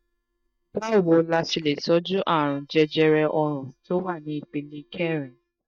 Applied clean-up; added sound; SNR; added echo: neural mask model DeepFilterNet 3.